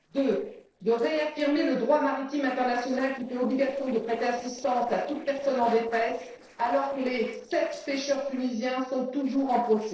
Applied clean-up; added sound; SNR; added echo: neural separator model SepFormer DNS4.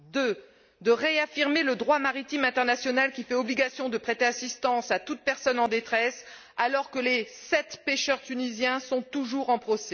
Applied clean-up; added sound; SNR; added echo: none; none; none; none.